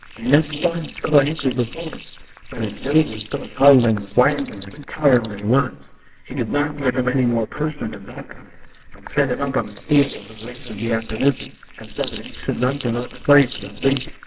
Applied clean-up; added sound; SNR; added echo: neural separator model SepFormer WHAMR!.